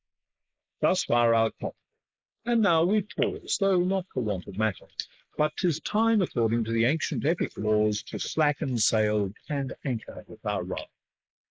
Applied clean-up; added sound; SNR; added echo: neural mask model Resemble Enhance denoiser.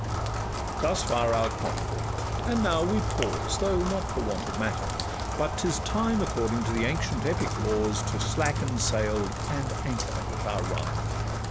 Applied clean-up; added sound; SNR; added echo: none; Rain; 0 dB; none.